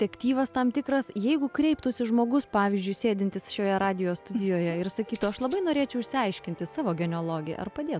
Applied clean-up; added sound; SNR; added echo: none; Rattle (instrument); 12 dB; none.